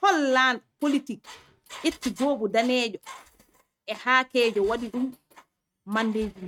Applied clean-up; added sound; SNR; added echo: neural mask model RNNoise.